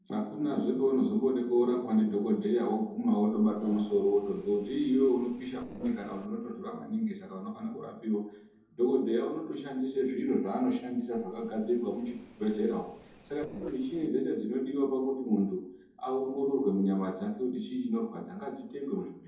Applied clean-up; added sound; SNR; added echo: neural separator model SepFormer DNS4.